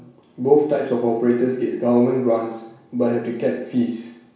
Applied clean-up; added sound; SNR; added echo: none; none; none; reverberation time 0.7 s.